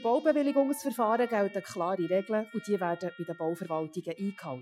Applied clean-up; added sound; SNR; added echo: classical method Wiener filter.